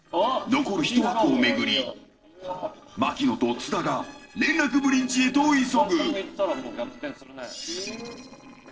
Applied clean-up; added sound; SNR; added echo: neural separator model SepFormer DNS4.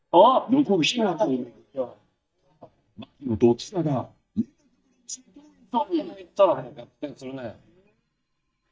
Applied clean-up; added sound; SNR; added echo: neural mask model DeepFilterNet 3.